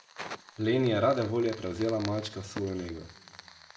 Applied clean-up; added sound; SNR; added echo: none; Fire; 16 dB; reverberation time 0.7 s.